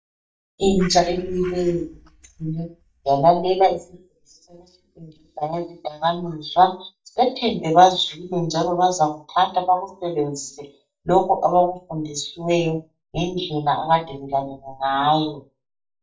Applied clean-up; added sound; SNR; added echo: neural mask model DeepFilterNet 3.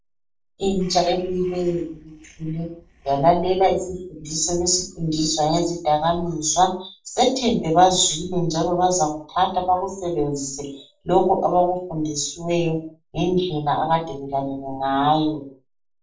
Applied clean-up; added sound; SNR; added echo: neural separator model SepFormer DNS4.